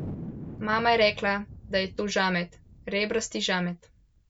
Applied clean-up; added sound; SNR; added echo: none; Thunder; 14 dB; none.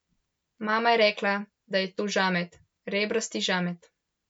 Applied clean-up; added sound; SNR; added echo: none; none; none; none.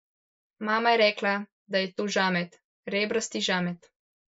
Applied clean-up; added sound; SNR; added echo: neural mask model Resemble Enhance denoiser.